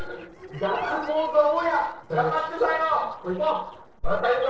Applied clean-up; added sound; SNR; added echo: neural separator model SepFormer DNS4.